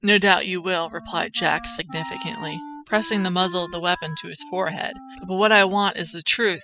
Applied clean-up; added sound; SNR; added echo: classical method spectral subtraction.